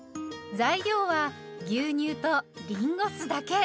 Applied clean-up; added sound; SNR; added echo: none; none; none; none.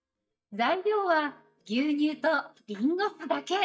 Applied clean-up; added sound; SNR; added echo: neural mask model DeepFilterNet 3.